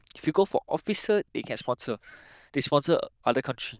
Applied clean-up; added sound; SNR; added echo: neural diffusion model UNIVERSE++.